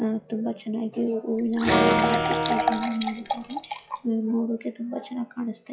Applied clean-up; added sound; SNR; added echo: classical method log-MMSE.